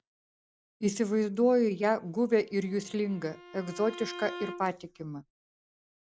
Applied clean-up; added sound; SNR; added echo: none; Bowed string instrument; 15 dB; none.